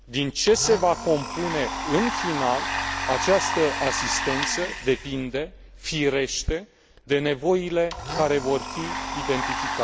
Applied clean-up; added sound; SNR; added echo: none; Domestic sounds, home sounds; 5 dB; none.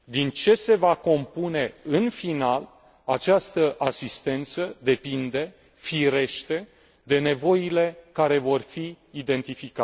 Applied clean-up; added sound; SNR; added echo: none; none; none; none.